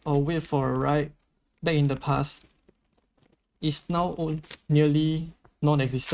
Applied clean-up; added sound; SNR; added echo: neural mask model RNNoise.